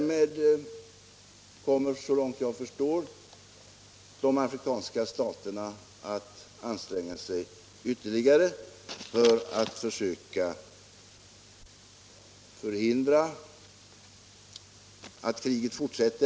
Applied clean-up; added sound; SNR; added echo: none; none; none; none.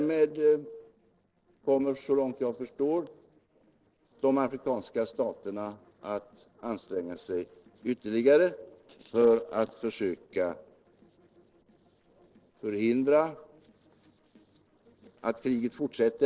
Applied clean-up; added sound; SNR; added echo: neural separator model SepFormer DNS4.